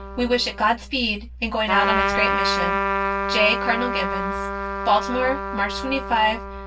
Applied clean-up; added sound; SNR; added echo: none; Trumpet; 2 dB; reverberation time 0.1 s.